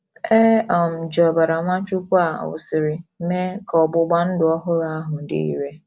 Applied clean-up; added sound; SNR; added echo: none; none; none; none.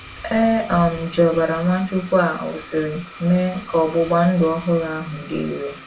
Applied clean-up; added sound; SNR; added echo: none; Domestic sounds, home sounds; 17 dB; reverberation time 0.2 s.